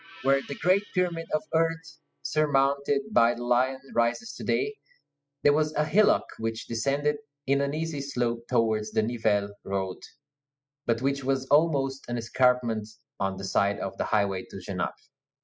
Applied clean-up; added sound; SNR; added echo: classical method spectral subtraction.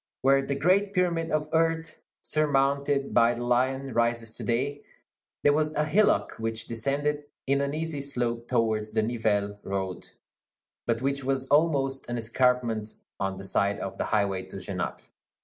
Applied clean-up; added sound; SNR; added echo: none; none; none; none.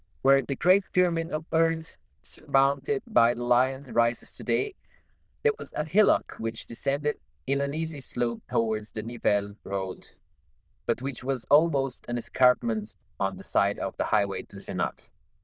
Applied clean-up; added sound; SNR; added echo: neural diffusion model UNIVERSE++.